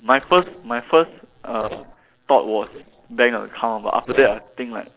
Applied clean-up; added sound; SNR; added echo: neural separator model SepFormer DNS4.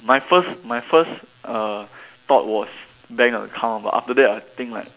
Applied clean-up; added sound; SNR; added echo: none; none; none; none.